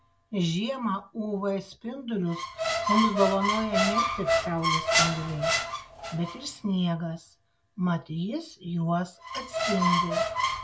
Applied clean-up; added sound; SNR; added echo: none; Squeak; 0 dB; none.